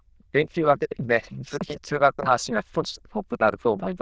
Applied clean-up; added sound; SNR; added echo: neural diffusion model UNIVERSE++.